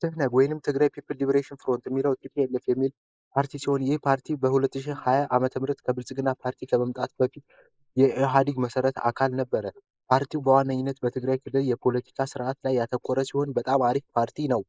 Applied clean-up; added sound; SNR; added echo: neural mask model Resemble Enhance denoiser.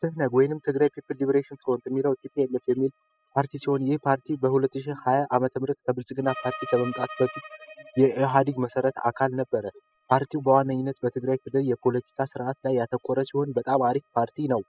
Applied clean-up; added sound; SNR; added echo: classical method spectral subtraction.